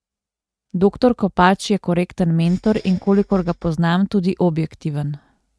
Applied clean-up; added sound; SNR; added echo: neural mask model RNNoise.